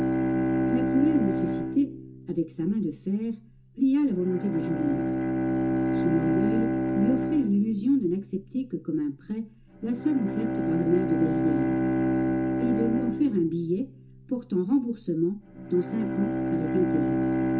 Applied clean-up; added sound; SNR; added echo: none; Bowed string instrument; 0 dB; reverberation time 0.2 s.